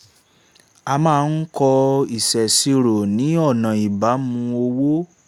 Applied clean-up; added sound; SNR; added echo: none; none; none; none.